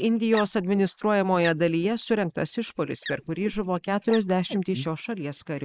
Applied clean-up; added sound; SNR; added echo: neural mask model Resemble Enhance denoiser.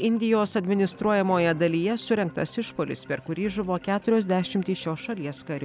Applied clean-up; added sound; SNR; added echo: none; none; none; none.